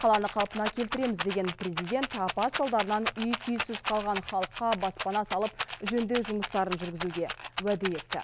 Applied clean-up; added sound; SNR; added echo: none; Rattle; 6 dB; none.